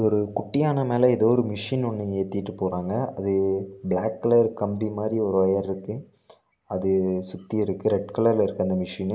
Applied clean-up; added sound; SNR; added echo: none; none; none; none.